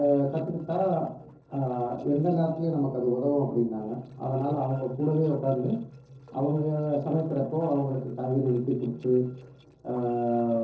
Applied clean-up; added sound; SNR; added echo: neural separator model SepFormer DNS4.